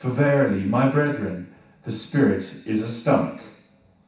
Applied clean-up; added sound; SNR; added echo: none; none; none; reverberation time 0.7 s.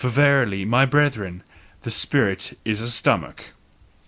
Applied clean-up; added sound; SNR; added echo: none; none; none; none.